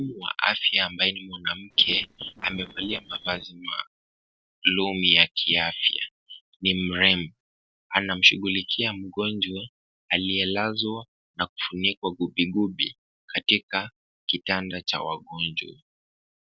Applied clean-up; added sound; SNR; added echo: neural separator model SepFormer DNS4.